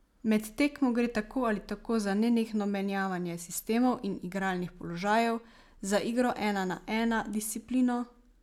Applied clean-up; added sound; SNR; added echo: none; none; none; none.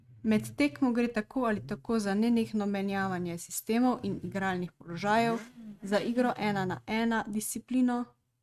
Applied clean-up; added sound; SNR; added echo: neural mask model RNNoise.